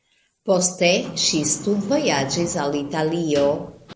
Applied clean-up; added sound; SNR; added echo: none; Sliding door; 14 dB; none.